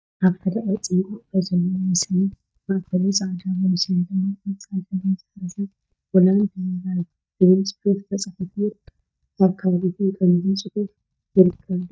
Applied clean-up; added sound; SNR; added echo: neural mask model DeepFilterNet 3.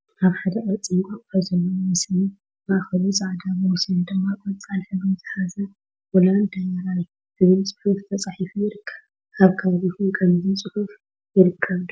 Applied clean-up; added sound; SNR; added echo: none; none; none; none.